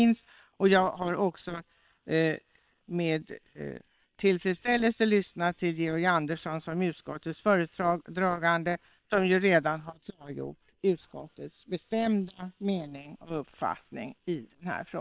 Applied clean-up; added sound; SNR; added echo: neural separator model SepFormer WHAM!.